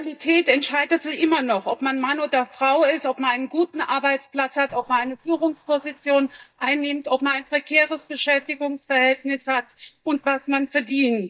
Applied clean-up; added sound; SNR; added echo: neural mask model DeepFilterNet 3.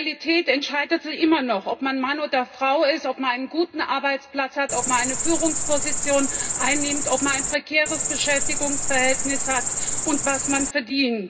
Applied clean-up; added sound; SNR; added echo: none; Cricket; 0 dB; reverberation time 0.2 s.